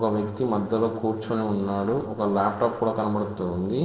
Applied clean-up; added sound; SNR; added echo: neural separator model SepFormer DNS4.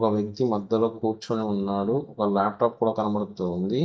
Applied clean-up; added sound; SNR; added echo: neural mask model DeepFilterNet 3.